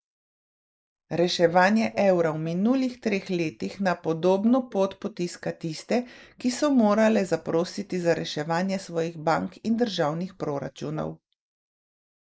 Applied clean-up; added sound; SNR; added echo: neural mask model Resemble Enhance denoiser.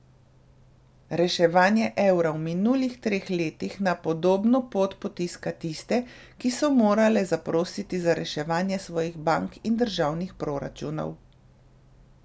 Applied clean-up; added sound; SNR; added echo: none; none; none; none.